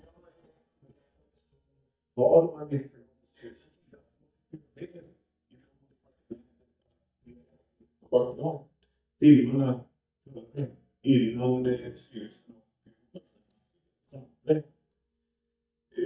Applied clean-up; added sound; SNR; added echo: neural mask model DeepFilterNet 3.